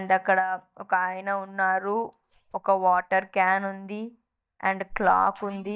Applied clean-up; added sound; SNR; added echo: neural mask model DeepFilterNet 3.